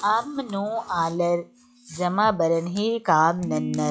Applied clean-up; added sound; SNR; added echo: classical method log-MMSE.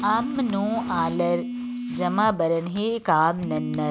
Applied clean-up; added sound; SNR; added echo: none; Telephone; 8 dB; none.